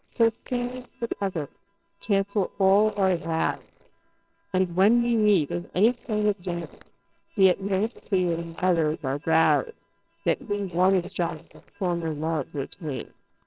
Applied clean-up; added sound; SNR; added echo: neural separator model SepFormer WHAMR!.